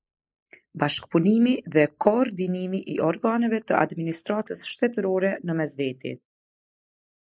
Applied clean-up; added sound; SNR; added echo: neural mask model Resemble Enhance denoiser.